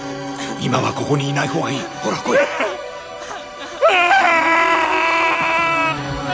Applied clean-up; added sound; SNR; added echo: none; none; none; none.